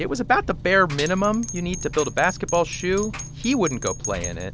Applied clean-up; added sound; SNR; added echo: none; Engine + Bell; 10 dB; none.